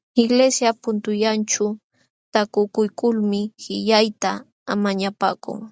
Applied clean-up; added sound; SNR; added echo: none; none; none; none.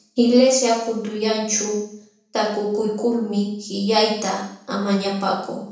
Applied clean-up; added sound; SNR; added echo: none; none; none; reverberation time 0.7 s.